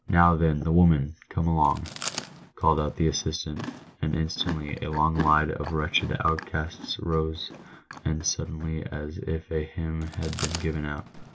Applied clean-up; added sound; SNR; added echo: none; Chewing, mastication; 14 dB; none.